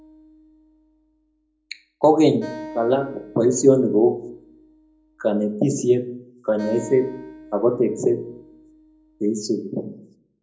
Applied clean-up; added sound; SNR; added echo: none; Acoustic guitar; 20 dB; reverberation time 0.5 s.